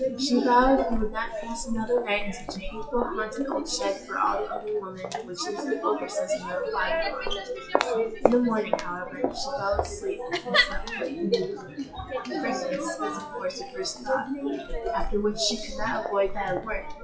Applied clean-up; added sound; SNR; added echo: classical method WPE with log-MMSE.